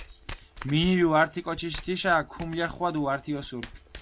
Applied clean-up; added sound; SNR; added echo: none; Domestic sounds, home sounds; 16 dB; none.